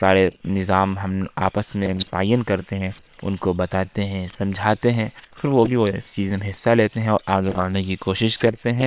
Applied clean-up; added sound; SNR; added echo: neural separator model SepFormer WHAM!.